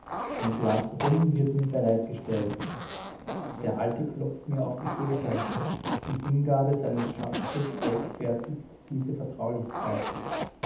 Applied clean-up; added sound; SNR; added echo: none; Zipper (clothing); 6 dB; reverberation time 0.8 s.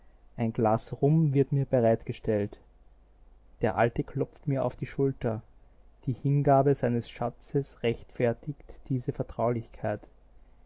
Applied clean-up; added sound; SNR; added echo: none; none; none; none.